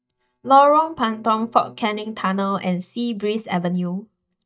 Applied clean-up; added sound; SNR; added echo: neural mask model DeepFilterNet 3.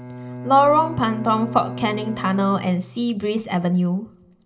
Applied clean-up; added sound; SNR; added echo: none; Bowed string instrument; 13 dB; reverberation time 0.5 s.